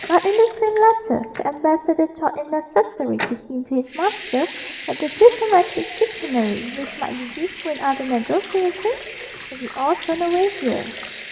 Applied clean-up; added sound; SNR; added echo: none; Sink (filling or washing) / Water tap, faucet / Liquid; 12 dB; reverberation time 1.8 s.